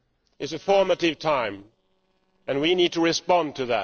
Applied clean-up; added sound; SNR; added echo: neural separator model SepFormer DNS4.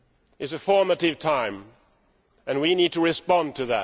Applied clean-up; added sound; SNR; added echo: none; none; none; none.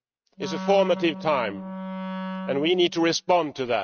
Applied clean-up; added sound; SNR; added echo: neural mask model RNNoise.